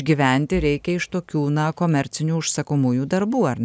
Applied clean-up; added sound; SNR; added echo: none; none; none; none.